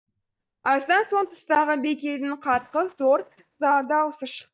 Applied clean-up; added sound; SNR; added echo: neural mask model DeepFilterNet 3.